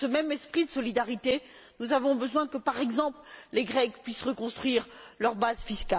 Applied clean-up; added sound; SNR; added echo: none; none; none; none.